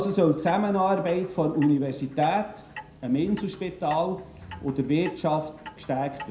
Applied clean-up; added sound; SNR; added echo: none; Clock; 19 dB; reverberation time 0.4 s.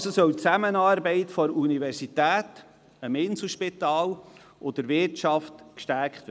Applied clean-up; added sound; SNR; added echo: none; none; none; none.